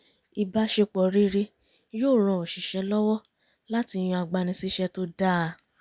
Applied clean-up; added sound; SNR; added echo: none; none; none; none.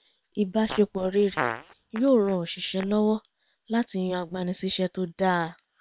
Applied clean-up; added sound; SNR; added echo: neural separator model SepFormer WHAM!.